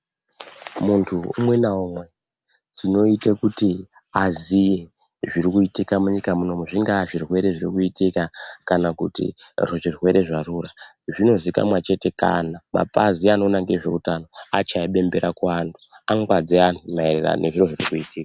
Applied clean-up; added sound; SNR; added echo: none; none; none; none.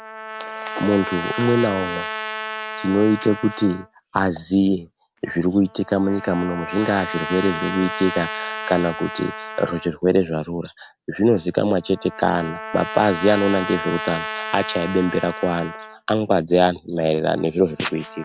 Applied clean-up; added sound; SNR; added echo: none; Trumpet; 10 dB; none.